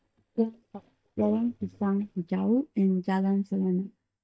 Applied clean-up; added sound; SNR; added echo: neural mask model DeepFilterNet 3.